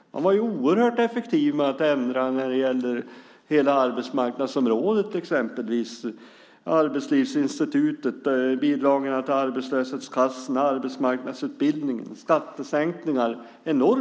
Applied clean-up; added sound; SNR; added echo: none; none; none; none.